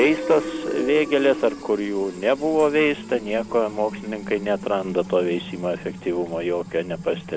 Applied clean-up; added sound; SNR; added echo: none; Fill (with liquid); 11 dB; none.